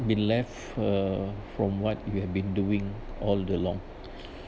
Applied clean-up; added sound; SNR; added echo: none; none; none; none.